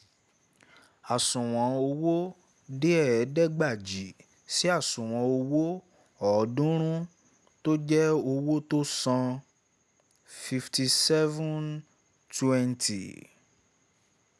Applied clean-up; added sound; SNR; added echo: none; none; none; none.